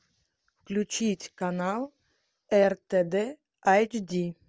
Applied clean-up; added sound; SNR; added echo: none; none; none; none.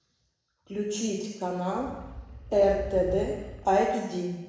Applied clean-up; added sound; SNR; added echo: none; Animal; 12 dB; reverberation time 1.0 s.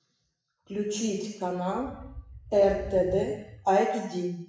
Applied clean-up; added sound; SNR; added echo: classical method WPE with log-MMSE.